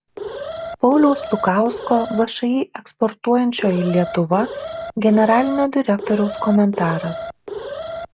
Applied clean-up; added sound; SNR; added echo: none; Alarm; 11 dB; none.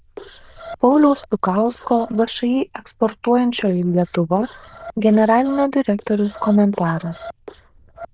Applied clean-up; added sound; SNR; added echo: neural diffusion model UNIVERSE++.